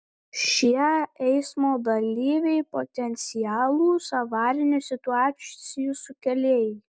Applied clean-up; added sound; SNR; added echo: none; none; none; none.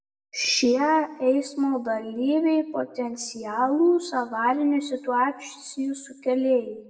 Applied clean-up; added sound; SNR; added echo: none; none; none; reverberation time 0.6 s.